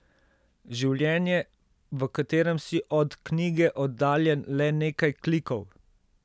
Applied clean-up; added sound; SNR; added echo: none; none; none; none.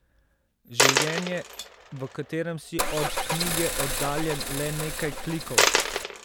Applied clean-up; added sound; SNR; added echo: none; Car + Coin (dropping); -4 dB; none.